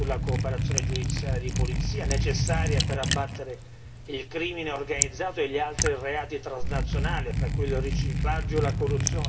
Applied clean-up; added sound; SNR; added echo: none; Liquid; -5 dB; reverberation time 0.7 s.